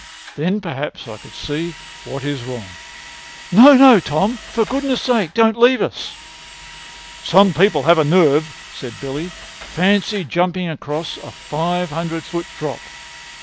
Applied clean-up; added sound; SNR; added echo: none; Drill; 19 dB; none.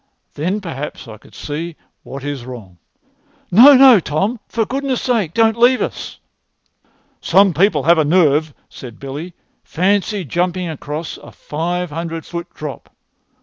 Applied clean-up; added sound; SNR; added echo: none; none; none; none.